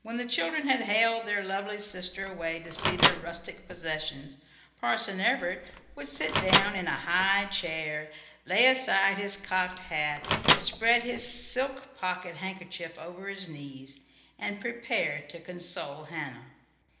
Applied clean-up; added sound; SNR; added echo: none; Microwave oven; 1 dB; reverberation time 0.8 s.